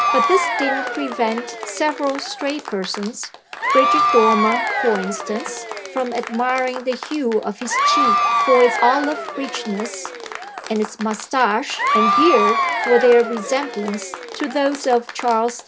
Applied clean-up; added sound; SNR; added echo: none; Applause / Crowd / Cheering; 1 dB; reverberation time 0.3 s.